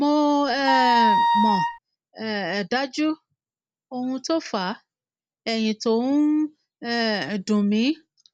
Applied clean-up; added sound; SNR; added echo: none; Wind instrument, woodwind instrument; -4 dB; none.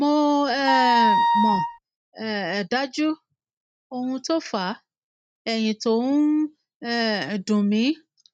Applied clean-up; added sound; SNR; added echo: neural mask model RNNoise.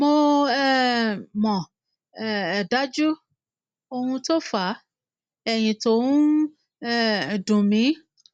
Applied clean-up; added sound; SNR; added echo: none; none; none; none.